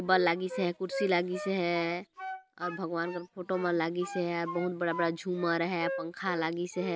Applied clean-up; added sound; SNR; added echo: none; Wind instrument, woodwind instrument; 10 dB; none.